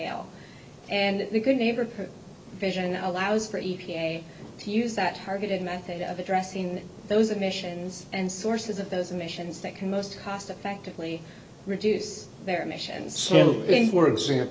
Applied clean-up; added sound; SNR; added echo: none; none; none; none.